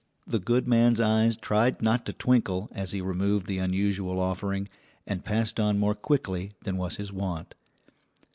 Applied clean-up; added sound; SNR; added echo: none; none; none; none.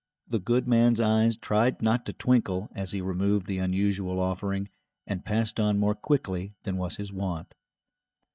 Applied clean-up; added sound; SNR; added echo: neural mask model DeepFilterNet 3.